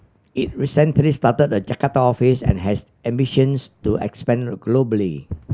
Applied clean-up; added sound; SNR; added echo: none; Walk, footsteps; 12 dB; none.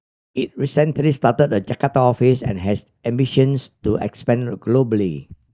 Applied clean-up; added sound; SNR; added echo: neural mask model DeepFilterNet 3.